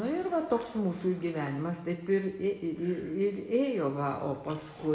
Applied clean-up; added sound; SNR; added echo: none; none; none; reverberation time 0.9 s.